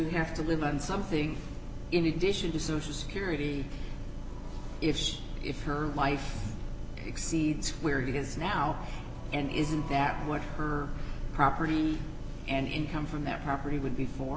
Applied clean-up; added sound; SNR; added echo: none; none; none; none.